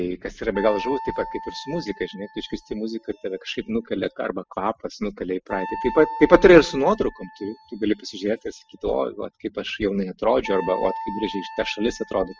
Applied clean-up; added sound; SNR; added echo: classical method spectral subtraction.